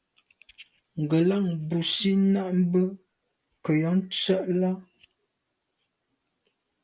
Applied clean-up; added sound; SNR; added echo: none; none; none; none.